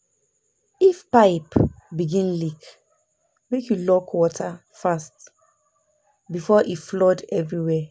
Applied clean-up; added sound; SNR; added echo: none; none; none; none.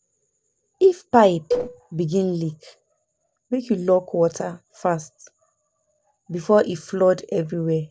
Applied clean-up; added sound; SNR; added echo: neural separator model SepFormer DNS4.